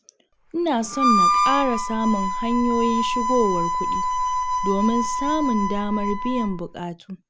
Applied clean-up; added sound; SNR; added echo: none; Harmonica; -1 dB; none.